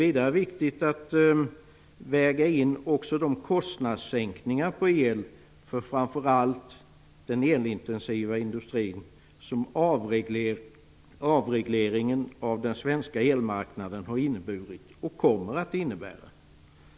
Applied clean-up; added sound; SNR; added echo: none; none; none; none.